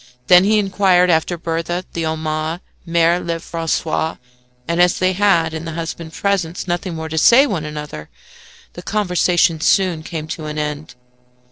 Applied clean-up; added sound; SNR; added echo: neural separator model SepFormer DNS4.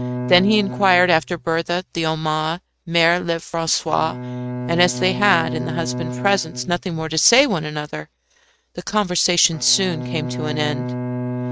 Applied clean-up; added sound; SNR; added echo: neural mask model RNNoise.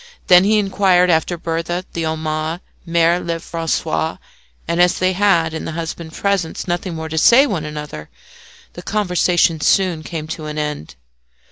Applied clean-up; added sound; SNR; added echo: none; none; none; none.